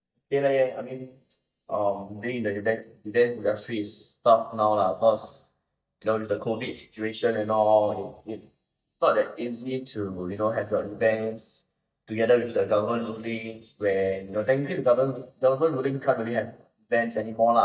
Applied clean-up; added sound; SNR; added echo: neural mask model DeepFilterNet 3.